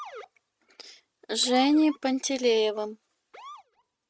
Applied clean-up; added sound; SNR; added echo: neural mask model RNNoise.